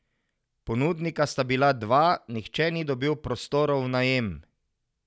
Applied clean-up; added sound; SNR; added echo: none; none; none; none.